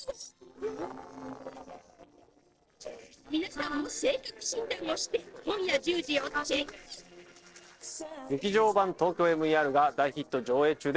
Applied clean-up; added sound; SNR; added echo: neural separator model SepFormer DNS4.